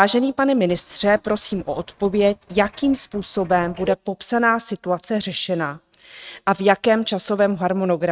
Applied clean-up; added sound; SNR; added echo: neural mask model RNNoise.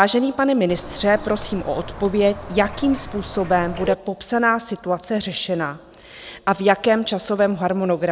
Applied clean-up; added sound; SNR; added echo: none; Bird; 11 dB; none.